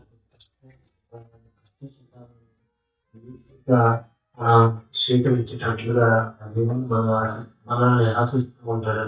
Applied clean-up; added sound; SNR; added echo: neural mask model DeepFilterNet 3.